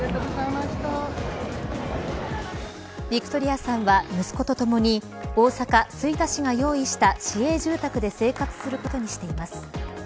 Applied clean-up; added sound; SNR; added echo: none; none; none; none.